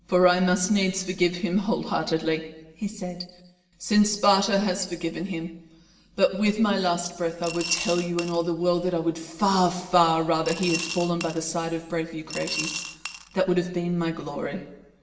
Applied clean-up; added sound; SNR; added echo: none; Coin (dropping) / Glass; 9 dB; reverberation time 1.0 s.